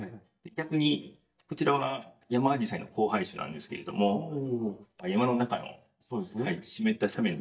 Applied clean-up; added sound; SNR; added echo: neural mask model DeepFilterNet 3.